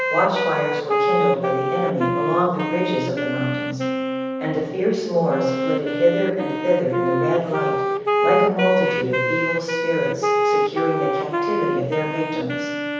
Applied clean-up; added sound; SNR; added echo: none; Wind instrument, woodwind instrument; 0 dB; reverberation time 1.1 s.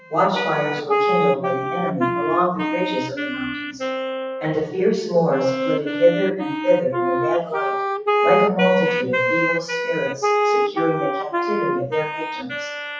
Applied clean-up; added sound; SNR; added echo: classical method WPE with log-MMSE.